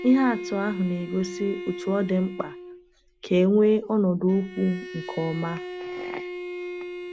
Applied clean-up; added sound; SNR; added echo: none; Bowed string instrument; 11 dB; none.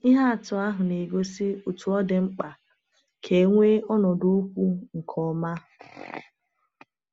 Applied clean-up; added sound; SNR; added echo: none; none; none; none.